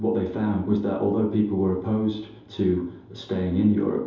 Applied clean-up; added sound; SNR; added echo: none; none; none; reverberation time 2.8 s.